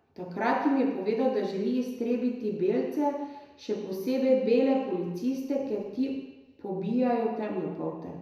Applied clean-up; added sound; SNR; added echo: none; none; none; reverberation time 1.0 s.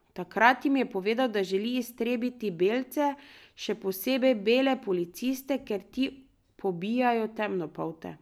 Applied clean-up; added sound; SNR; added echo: none; none; none; none.